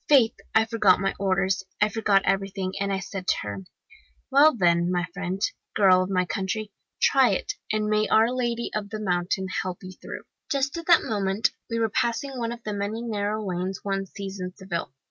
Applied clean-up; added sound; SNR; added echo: none; none; none; none.